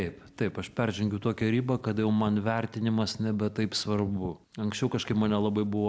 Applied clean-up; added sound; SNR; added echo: none; none; none; none.